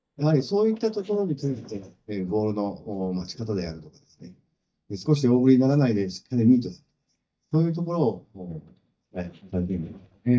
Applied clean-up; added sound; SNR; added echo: neural mask model DeepFilterNet 3.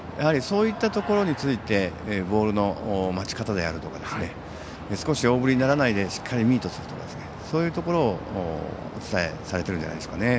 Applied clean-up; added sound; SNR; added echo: none; none; none; none.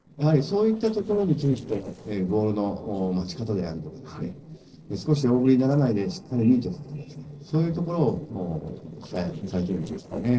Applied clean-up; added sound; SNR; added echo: neural separator model SepFormer DNS4.